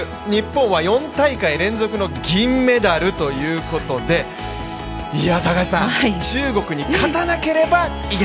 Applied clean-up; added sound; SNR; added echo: none; none; none; none.